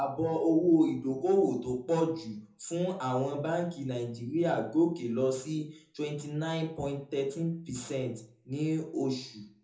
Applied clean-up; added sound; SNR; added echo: none; none; none; reverberation time 0.5 s.